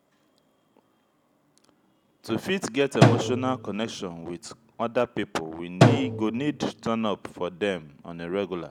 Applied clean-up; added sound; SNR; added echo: none; Drum; -4 dB; none.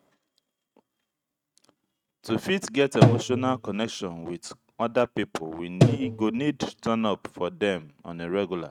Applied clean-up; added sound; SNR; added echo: neural mask model RNNoise.